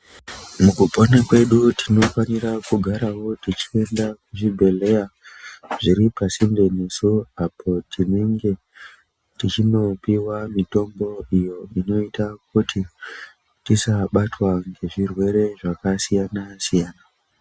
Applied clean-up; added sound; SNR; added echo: none; none; none; none.